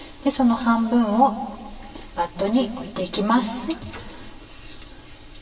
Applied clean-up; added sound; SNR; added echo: none; none; none; reverberation time 1.7 s.